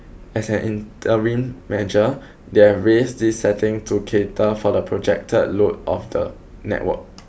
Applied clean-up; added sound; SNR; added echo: none; none; none; none.